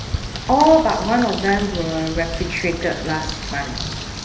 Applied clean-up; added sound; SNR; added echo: none; Bird; 7 dB; reverberation time 0.8 s.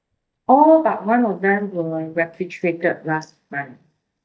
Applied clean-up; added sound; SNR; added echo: neural mask model DeepFilterNet 3.